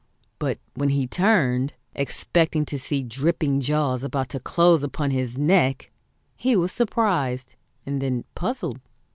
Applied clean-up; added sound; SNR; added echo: none; none; none; none.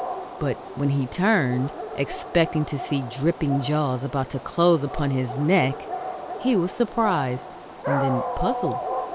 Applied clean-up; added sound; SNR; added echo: none; Dog; 8 dB; none.